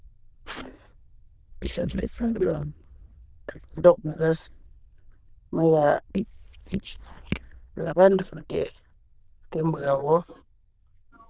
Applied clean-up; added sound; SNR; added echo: neural diffusion model UNIVERSE++.